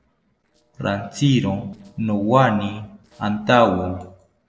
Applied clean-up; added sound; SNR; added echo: neural separator model SepFormer DNS4.